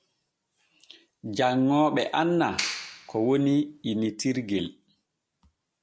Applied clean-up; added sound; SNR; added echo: none; Clapping; 9 dB; none.